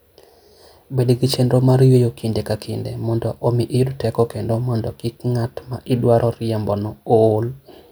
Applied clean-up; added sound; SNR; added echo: none; none; none; none.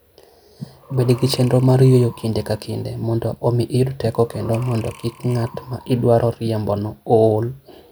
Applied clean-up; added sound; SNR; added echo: none; Breathing; 20 dB; none.